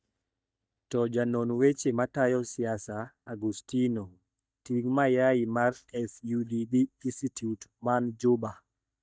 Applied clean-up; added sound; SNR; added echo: neural mask model DeepFilterNet 3.